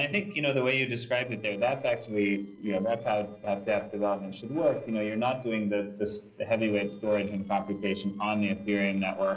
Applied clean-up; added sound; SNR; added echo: neural separator model SepFormer DNS4.